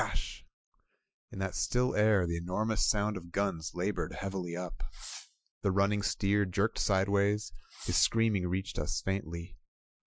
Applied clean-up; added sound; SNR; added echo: classical method Wiener filter.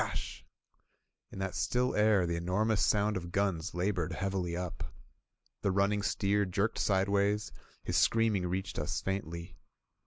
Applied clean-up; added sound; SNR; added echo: none; none; none; none.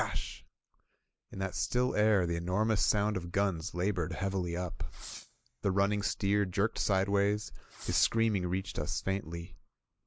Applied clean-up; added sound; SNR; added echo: neural mask model Resemble Enhance denoiser.